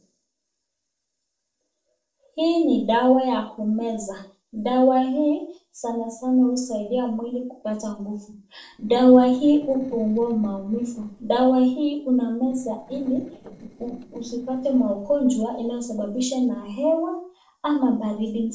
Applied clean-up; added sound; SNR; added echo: neural separator model SepFormer DNS4.